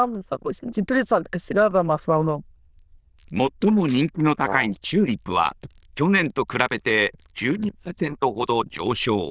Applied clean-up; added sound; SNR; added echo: neural diffusion model UNIVERSE++.